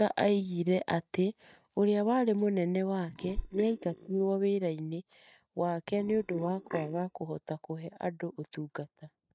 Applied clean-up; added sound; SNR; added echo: neural mask model DeepFilterNet 3.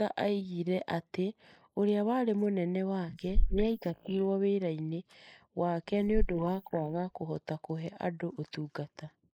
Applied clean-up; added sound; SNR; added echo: neural mask model Resemble Enhance denoiser.